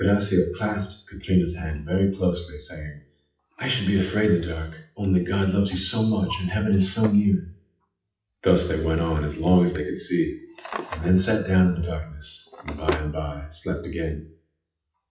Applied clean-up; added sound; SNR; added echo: classical method WPE with log-MMSE.